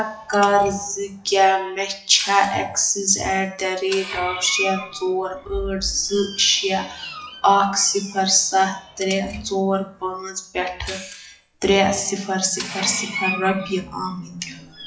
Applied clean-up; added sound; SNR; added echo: classical method WPE with log-MMSE.